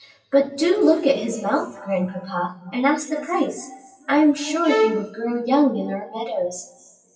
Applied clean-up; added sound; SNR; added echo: classical method WPE with log-MMSE.